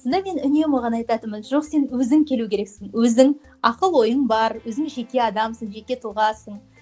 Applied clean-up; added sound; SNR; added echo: none; none; none; none.